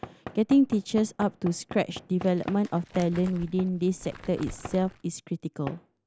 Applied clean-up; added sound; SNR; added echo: none; Crumpling, crinkling + Knock / Wood; 16 dB; none.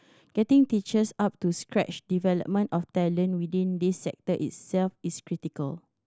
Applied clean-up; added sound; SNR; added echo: none; none; none; none.